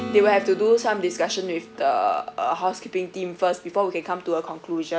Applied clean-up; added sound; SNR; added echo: none; Acoustic guitar / Strum; 16 dB; none.